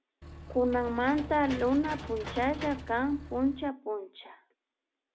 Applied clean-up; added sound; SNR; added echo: none; Engine / Mechanisms; 11 dB; none.